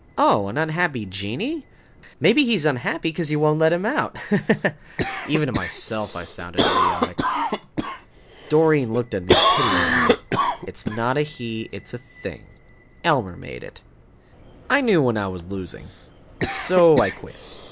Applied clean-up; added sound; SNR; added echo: none; Cough; 4 dB; none.